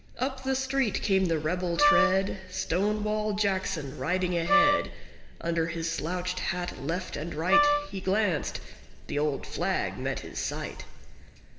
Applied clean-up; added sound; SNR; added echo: none; Wind instrument, woodwind instrument; -3 dB; reverberation time 1.7 s.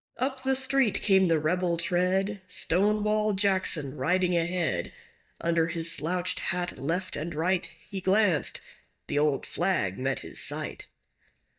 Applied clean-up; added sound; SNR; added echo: neural mask model DeepFilterNet 3.